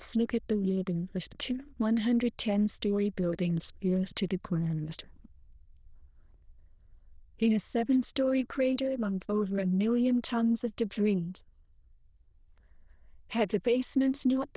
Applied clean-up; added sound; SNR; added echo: neural diffusion model UNIVERSE++.